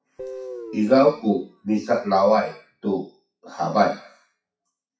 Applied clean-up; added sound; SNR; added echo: classical method WPE with log-MMSE.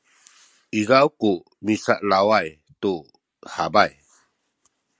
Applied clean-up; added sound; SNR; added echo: none; none; none; none.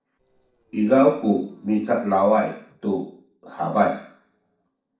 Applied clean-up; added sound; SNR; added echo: neural separator model SepFormer DNS4.